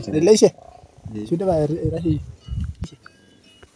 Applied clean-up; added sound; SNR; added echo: none; none; none; none.